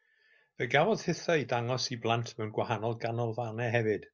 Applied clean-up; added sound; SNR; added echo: none; none; none; none.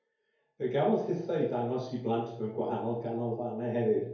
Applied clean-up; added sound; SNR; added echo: none; none; none; reverberation time 2.3 s.